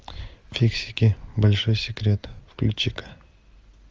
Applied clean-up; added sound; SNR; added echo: none; Breathing; 19 dB; none.